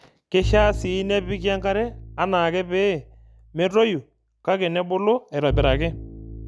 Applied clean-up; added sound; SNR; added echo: none; Bowed string instrument; 9 dB; none.